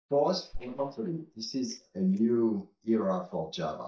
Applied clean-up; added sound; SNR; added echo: neural mask model DeepFilterNet 3.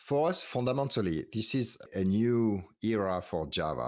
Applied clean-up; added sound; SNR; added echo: none; none; none; none.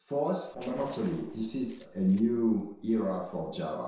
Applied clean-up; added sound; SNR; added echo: neural separator model SepFormer DNS4.